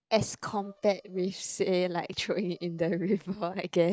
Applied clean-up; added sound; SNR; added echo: neural mask model DeepFilterNet 3.